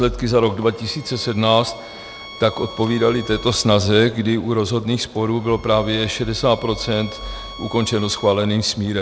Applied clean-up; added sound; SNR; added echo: none; Bowed string instrument; 19 dB; none.